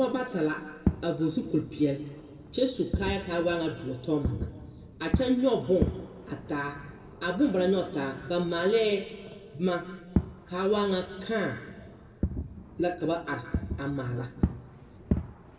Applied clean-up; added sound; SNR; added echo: none; Fireworks; 6 dB; reverberation time 1.4 s.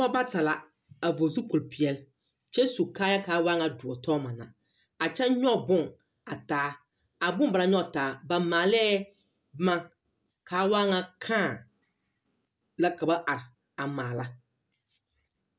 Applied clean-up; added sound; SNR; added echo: none; none; none; none.